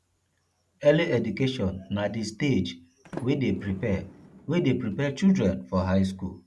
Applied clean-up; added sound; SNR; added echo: none; Sliding door; 18 dB; none.